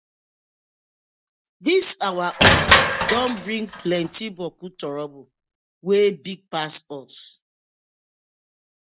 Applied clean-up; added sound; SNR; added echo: none; Crushing; -5 dB; none.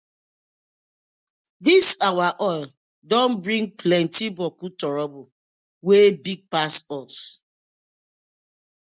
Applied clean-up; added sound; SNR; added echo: none; none; none; none.